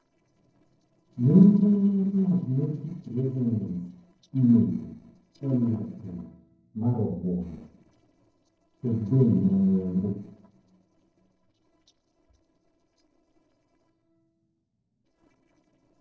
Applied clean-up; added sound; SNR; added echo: neural separator model SepFormer DNS4.